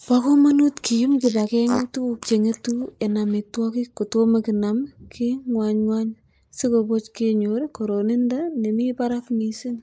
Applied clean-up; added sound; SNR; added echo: neural mask model Resemble Enhance denoiser.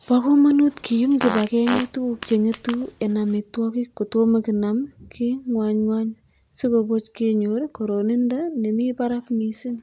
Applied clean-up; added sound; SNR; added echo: none; Fart; 11 dB; none.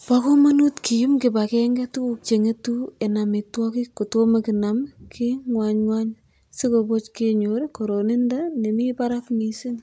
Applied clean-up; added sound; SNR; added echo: none; none; none; none.